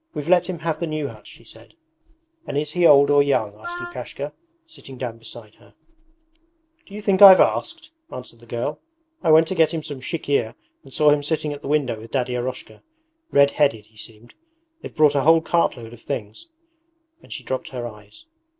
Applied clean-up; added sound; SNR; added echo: none; Wind instrument, woodwind instrument; 11 dB; none.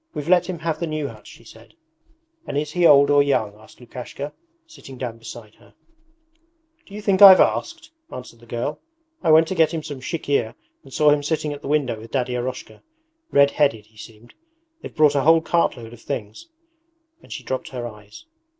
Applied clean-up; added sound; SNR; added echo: none; none; none; none.